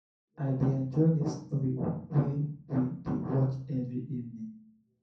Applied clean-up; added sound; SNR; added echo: none; none; none; reverberation time 0.5 s.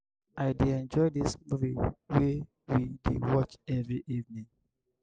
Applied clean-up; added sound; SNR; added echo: none; none; none; none.